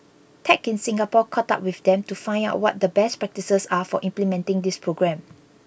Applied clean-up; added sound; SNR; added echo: none; none; none; none.